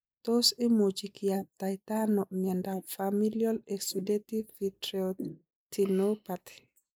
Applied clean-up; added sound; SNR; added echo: neural mask model Resemble Enhance denoiser.